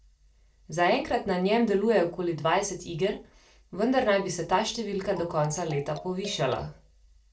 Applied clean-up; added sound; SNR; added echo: neural separator model SepFormer DNS4.